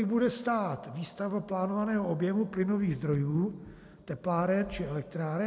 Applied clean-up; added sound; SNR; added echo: none; none; none; none.